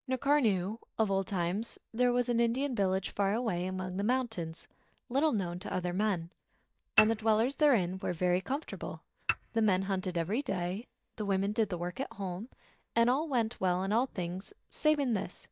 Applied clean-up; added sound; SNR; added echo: neural mask model DeepFilterNet 3.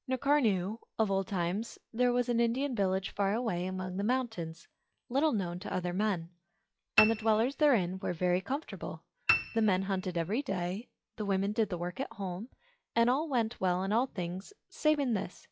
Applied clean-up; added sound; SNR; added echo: classical method log-MMSE.